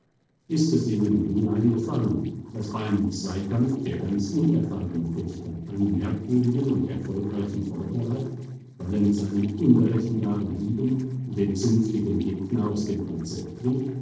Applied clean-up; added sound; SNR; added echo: neural separator model SepFormer DNS4.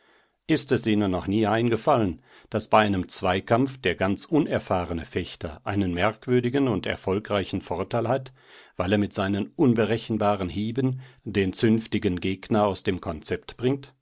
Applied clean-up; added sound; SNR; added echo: none; none; none; none.